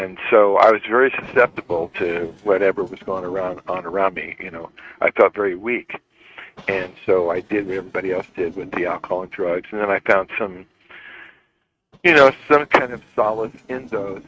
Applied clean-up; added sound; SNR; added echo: neural mask model RNNoise.